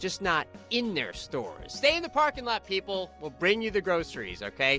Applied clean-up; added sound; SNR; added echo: none; none; none; none.